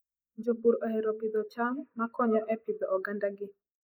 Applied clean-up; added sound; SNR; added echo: neural mask model Resemble Enhance denoiser.